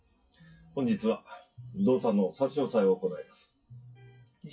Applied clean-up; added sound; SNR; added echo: classical method WPE with log-MMSE.